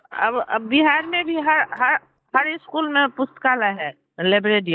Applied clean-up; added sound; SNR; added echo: neural mask model DeepFilterNet 3.